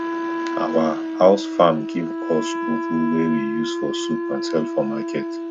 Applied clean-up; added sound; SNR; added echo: none; Wind instrument, woodwind instrument; 4 dB; none.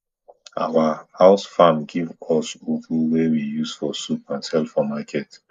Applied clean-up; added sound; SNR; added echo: neural mask model Resemble Enhance denoiser.